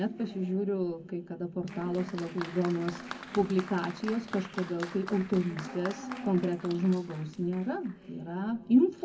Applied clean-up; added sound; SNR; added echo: none; Applause; 15 dB; reverberation time 0.3 s.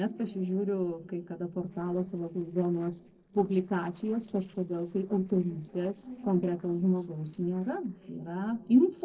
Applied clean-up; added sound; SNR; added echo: neural separator model SepFormer DNS4.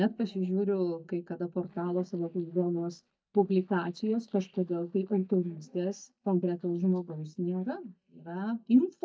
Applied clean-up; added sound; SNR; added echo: neural mask model DeepFilterNet 3.